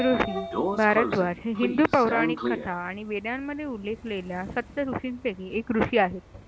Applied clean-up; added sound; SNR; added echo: none; Sliding door / Train; 7 dB; none.